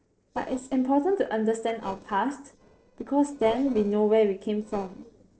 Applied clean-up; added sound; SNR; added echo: neural separator model SepFormer DNS4.